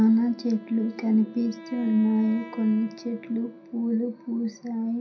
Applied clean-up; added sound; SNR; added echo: none; Wind instrument, woodwind instrument; 20 dB; reverberation time 0.3 s.